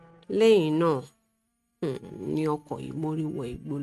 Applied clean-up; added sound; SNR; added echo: neural mask model RNNoise.